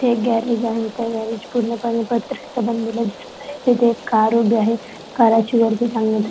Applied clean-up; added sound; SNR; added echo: none; Rain; 18 dB; none.